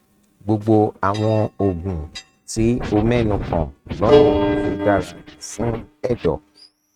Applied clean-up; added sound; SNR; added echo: neural mask model RNNoise.